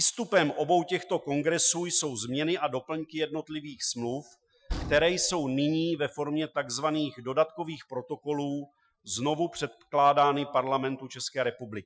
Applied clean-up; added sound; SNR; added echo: classical method Wiener filter.